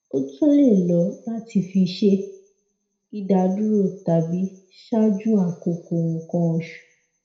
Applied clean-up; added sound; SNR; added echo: none; none; none; reverberation time 0.5 s.